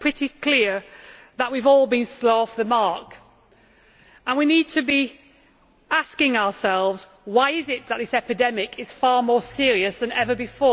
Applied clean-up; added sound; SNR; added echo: none; none; none; none.